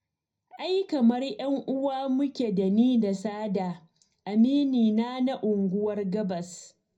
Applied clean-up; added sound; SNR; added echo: none; none; none; reverberation time 0.5 s.